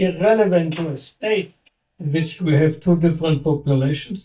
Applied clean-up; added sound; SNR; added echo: neural mask model DeepFilterNet 3.